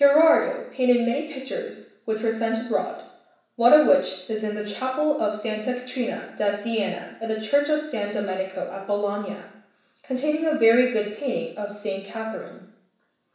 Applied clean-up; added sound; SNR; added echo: none; none; none; reverberation time 0.7 s.